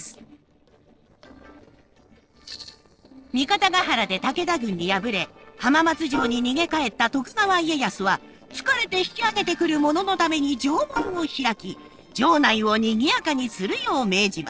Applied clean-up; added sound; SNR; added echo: neural separator model SepFormer DNS4.